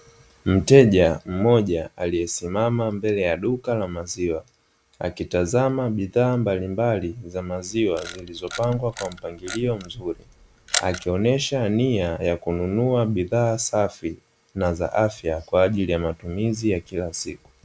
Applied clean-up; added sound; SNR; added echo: none; Camera; 12 dB; none.